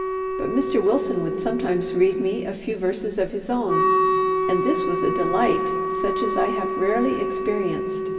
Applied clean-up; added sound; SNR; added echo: none; Wind instrument, woodwind instrument; 0 dB; reverberation time 2.3 s.